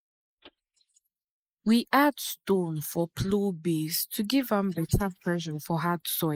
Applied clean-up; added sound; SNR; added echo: neural mask model Resemble Enhance denoiser.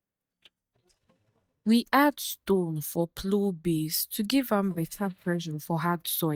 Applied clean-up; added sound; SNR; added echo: neural mask model DeepFilterNet 3.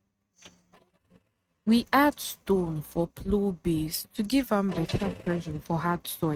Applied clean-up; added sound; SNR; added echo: neural mask model RNNoise.